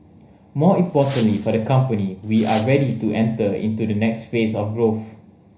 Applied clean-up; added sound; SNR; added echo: none; Wind; 18 dB; reverberation time 0.4 s.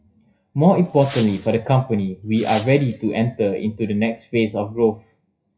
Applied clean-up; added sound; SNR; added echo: classical method WPE with log-MMSE.